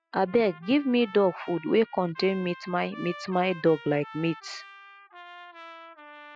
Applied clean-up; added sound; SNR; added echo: classical method spectral subtraction.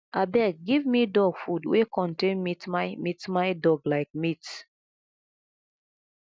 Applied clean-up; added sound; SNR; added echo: none; none; none; none.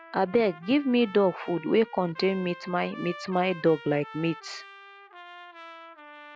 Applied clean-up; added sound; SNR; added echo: none; Trumpet; 18 dB; none.